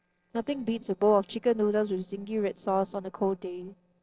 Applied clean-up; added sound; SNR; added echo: neural separator model SepFormer DNS4.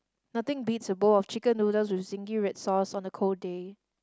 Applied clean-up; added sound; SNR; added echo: none; none; none; none.